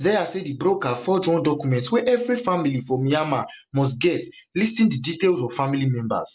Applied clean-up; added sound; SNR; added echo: none; none; none; none.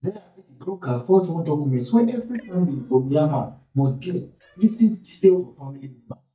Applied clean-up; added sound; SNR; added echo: neural mask model DeepFilterNet 3.